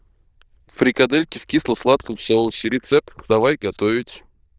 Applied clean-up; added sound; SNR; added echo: neural diffusion model UNIVERSE++.